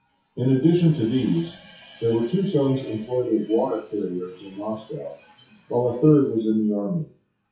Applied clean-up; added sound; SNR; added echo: classical method WPE with log-MMSE.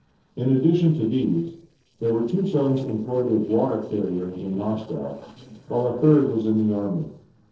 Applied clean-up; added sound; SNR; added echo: neural separator model SepFormer DNS4.